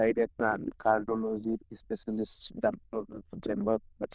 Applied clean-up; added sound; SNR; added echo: neural diffusion model UNIVERSE++.